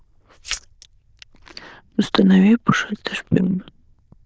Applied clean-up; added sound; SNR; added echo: neural diffusion model UNIVERSE++.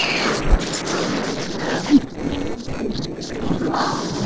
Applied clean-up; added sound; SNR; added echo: neural separator model SepFormer DNS4.